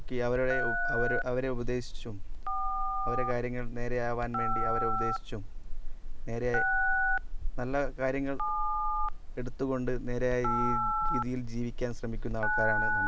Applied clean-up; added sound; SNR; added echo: none; Telephone; -4 dB; none.